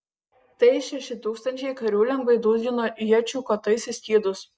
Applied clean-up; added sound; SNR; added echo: none; none; none; none.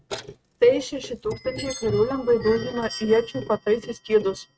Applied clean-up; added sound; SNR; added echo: neural mask model RNNoise.